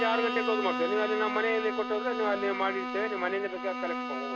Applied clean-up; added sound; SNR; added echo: none; Bowed string instrument; 3 dB; none.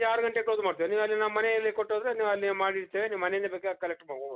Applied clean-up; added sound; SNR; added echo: none; none; none; none.